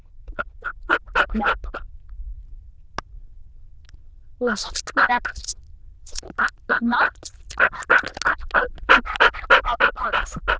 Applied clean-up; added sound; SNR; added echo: neural diffusion model UNIVERSE++.